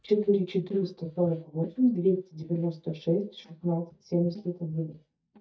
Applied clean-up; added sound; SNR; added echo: neural mask model DeepFilterNet 3.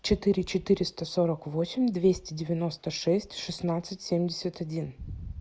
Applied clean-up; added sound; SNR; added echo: none; none; none; none.